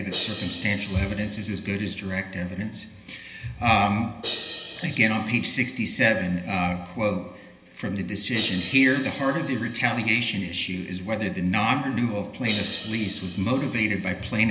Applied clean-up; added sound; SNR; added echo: none; Crash cymbal; 15 dB; reverberation time 1.4 s.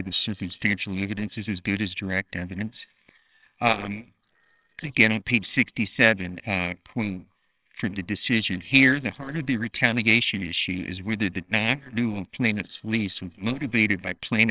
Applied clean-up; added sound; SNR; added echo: neural separator model SepFormer WHAMR!.